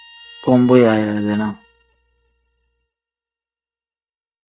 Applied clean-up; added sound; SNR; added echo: neural mask model RNNoise.